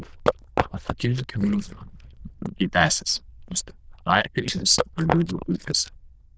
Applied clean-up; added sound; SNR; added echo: neural diffusion model UNIVERSE++.